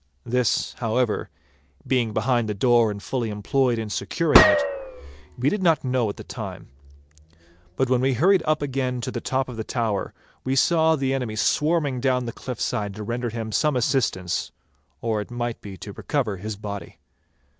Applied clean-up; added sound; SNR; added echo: none; Gunshot, gunfire; -3 dB; none.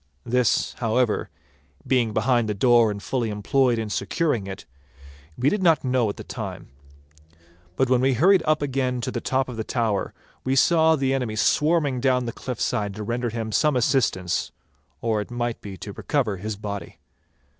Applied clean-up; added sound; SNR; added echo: none; none; none; none.